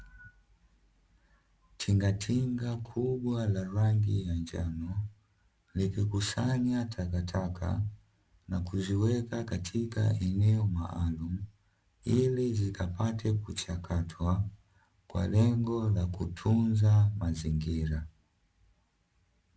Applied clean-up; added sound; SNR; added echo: none; none; none; none.